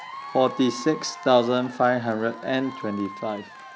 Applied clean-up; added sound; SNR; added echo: none; Applause / Crowd / Cheering; 15 dB; none.